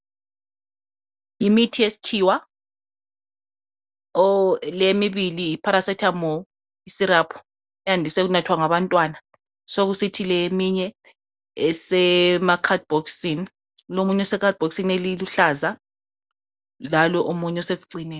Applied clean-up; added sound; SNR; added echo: none; none; none; none.